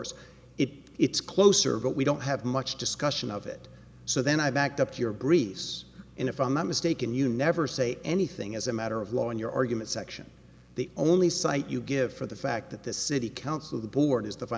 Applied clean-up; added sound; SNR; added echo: none; none; none; none.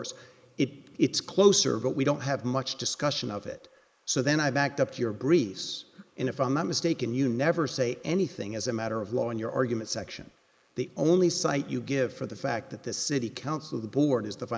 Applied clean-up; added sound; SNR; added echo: neural mask model Resemble Enhance denoiser.